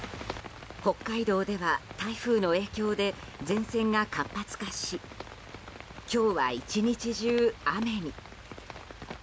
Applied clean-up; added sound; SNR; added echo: none; none; none; none.